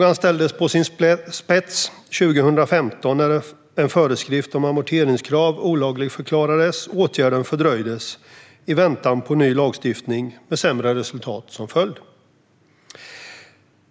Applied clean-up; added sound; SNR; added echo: none; none; none; none.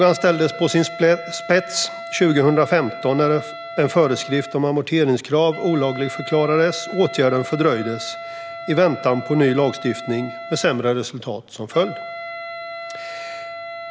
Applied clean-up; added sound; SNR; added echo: none; Wind instrument, woodwind instrument; 13 dB; none.